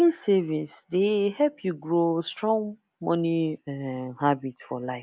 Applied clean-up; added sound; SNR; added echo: none; none; none; none.